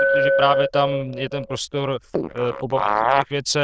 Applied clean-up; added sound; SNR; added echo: neural diffusion model UNIVERSE++.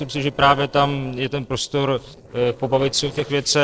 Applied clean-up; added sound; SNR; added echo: neural separator model SepFormer DNS4.